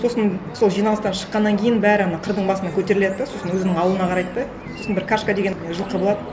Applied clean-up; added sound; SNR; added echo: none; none; none; none.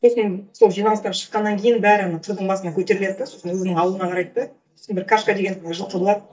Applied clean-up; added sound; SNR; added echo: neural mask model DeepFilterNet 3.